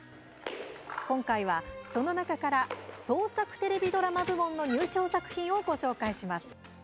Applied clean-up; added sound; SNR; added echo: none; Scissors; 20 dB; none.